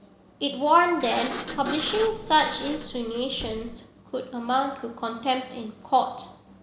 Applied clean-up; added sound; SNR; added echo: none; Sliding door; 13 dB; none.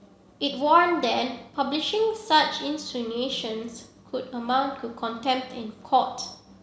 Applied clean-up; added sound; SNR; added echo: none; none; none; none.